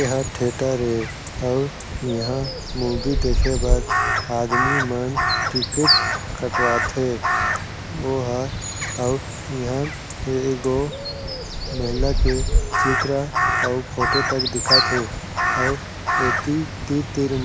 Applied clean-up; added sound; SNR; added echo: none; Crow; -2 dB; none.